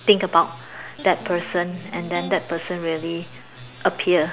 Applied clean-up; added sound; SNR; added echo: none; Electric guitar; 17 dB; none.